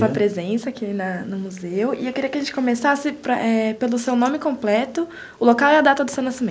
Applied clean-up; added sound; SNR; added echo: none; none; none; none.